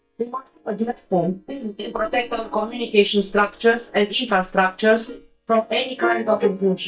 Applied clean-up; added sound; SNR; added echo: neural mask model DeepFilterNet 3.